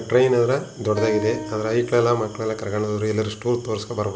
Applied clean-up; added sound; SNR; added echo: none; Acoustic guitar; 15 dB; none.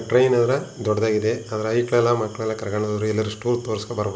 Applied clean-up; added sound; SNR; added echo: none; none; none; none.